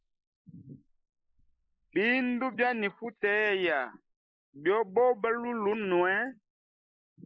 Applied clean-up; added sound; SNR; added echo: neural mask model Resemble Enhance denoiser.